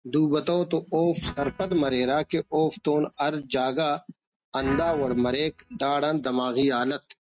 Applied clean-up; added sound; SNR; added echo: neural mask model RNNoise.